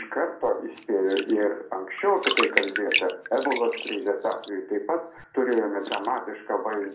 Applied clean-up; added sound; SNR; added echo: none; Bathtub (filling or washing); 7 dB; reverberation time 0.6 s.